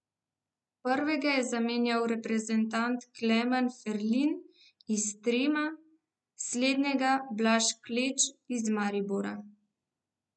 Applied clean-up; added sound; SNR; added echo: none; none; none; none.